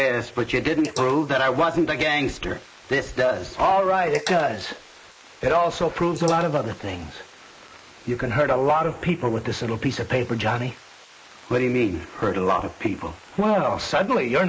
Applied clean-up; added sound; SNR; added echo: neural mask model Resemble Enhance denoiser.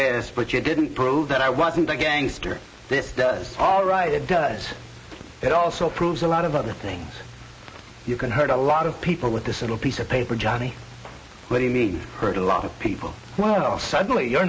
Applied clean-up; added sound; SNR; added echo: none; none; none; none.